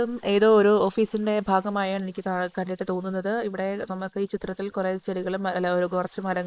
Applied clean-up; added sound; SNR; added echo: neural mask model Resemble Enhance denoiser.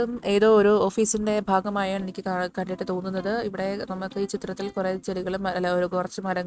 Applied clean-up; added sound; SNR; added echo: neural mask model RNNoise.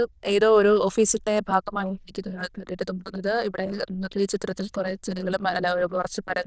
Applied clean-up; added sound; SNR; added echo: neural diffusion model UNIVERSE++.